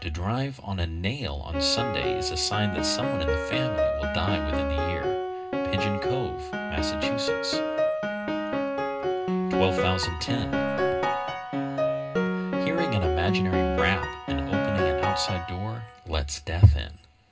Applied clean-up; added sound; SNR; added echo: none; Piano; -1 dB; reverberation time 0.2 s.